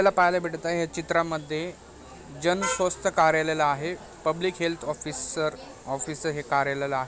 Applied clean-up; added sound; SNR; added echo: none; none; none; none.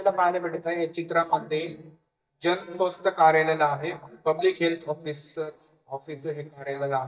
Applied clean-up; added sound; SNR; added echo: neural mask model DeepFilterNet 3.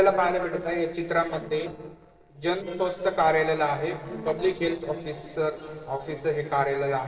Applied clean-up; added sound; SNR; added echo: neural separator model SepFormer DNS4.